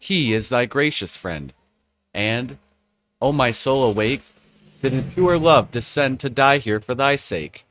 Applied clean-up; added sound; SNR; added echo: neural mask model RNNoise.